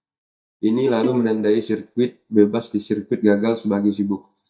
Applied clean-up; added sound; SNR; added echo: neural mask model DeepFilterNet 3.